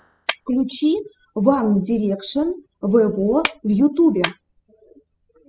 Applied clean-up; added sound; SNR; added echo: classical method spectral subtraction.